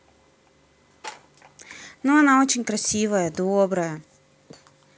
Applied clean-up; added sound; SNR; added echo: none; none; none; none.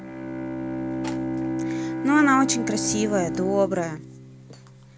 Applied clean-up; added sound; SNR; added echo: none; Bowed string instrument; 4 dB; none.